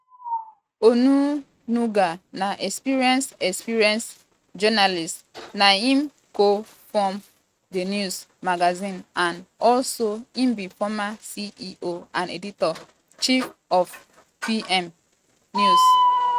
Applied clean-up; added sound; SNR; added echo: neural mask model RNNoise.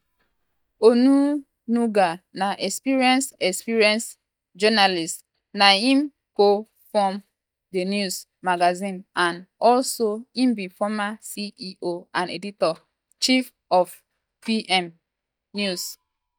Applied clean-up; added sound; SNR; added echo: neural mask model DeepFilterNet 3.